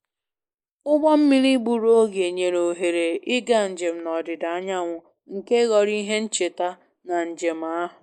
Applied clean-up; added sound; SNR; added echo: neural mask model Resemble Enhance denoiser.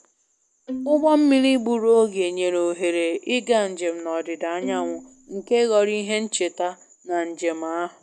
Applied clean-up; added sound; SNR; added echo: none; Bowed string instrument; 12 dB; none.